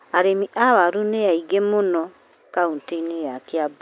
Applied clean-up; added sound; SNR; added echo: none; none; none; none.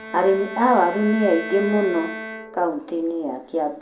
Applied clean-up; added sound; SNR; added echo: none; Bowed string instrument; 12 dB; reverberation time 0.4 s.